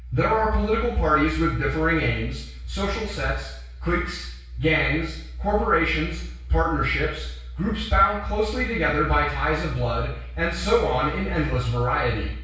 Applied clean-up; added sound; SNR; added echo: none; none; none; reverberation time 0.6 s.